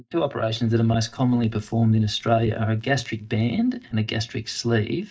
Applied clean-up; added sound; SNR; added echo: neural mask model DeepFilterNet 3.